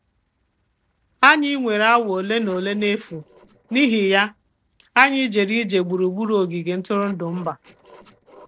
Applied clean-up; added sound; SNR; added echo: neural separator model SepFormer DNS4.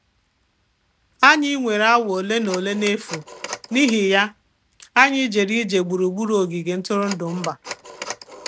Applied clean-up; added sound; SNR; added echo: none; Telephone; 17 dB; none.